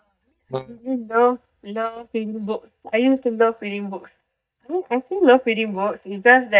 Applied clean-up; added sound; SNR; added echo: neural mask model DeepFilterNet 3.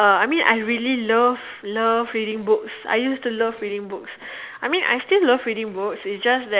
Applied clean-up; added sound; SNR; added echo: none; none; none; none.